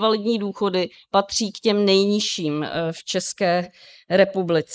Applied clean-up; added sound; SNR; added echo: neural mask model Resemble Enhance denoiser.